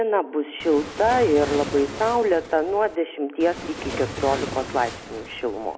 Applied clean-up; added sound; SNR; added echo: none; Waves, surf; 11 dB; none.